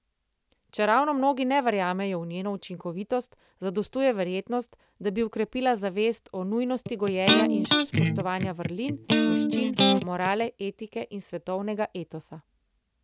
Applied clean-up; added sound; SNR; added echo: none; Electric guitar; -4 dB; none.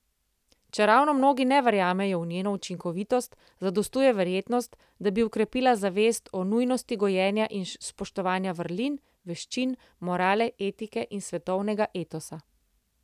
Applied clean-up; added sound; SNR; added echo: none; none; none; none.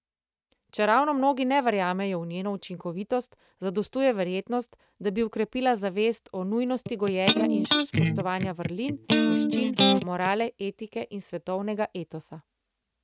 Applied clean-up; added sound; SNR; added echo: neural mask model RNNoise.